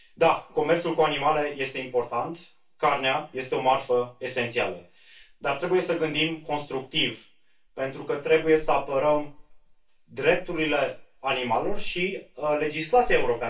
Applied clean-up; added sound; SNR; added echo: none; none; none; reverberation time 0.2 s.